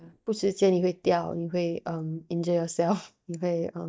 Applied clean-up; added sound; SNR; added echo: neural mask model DeepFilterNet 3.